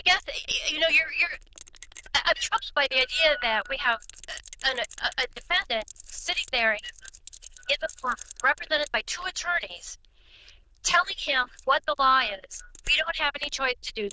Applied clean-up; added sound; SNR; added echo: neural diffusion model UNIVERSE++.